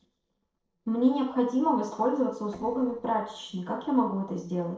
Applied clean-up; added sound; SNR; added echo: neural separator model SepFormer DNS4.